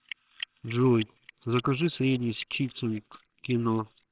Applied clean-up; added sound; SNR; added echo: neural separator model SepFormer WHAMR!.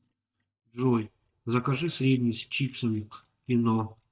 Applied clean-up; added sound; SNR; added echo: neural mask model DeepFilterNet 3.